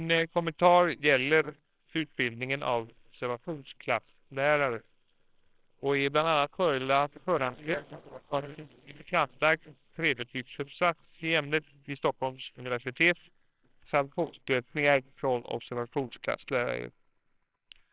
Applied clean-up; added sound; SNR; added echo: neural separator model SepFormer WHAMR!.